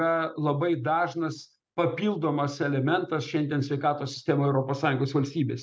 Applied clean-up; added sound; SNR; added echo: none; none; none; none.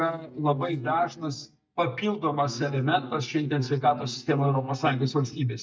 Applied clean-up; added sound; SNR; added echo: neural mask model DeepFilterNet 3.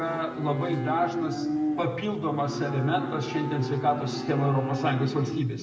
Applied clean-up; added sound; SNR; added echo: none; Livestock, farm animals, working animals; 5 dB; reverberation time 0.8 s.